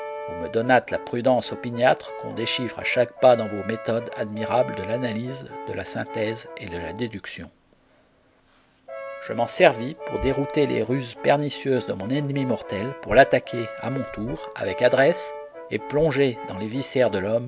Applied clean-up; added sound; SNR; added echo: none; Brass instrument; 13 dB; none.